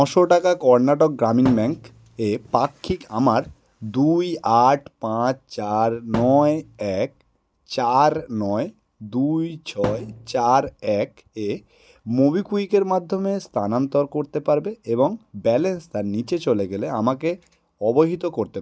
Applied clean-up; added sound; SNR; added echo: none; Thump, thud; 12 dB; none.